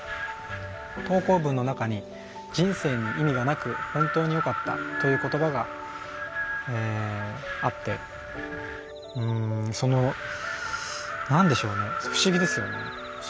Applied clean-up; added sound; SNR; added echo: none; Wind; 6 dB; none.